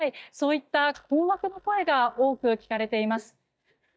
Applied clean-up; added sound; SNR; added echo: neural mask model DeepFilterNet 3.